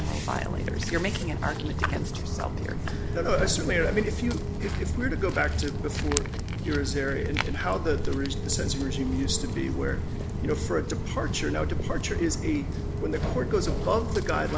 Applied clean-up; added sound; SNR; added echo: none; Walk, footsteps; 1 dB; none.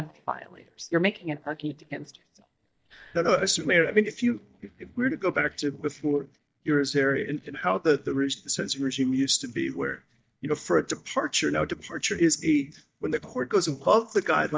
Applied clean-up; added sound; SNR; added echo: neural mask model DeepFilterNet 3.